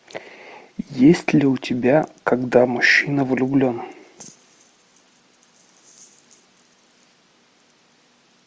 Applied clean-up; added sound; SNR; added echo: none; none; none; none.